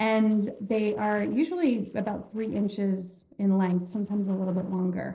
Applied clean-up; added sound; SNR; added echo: neural separator model SepFormer DNS4.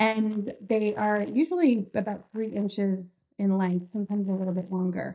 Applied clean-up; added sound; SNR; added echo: neural mask model DeepFilterNet 3.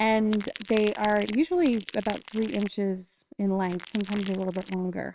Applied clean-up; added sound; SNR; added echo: neural separator model SepFormer WHAMR!.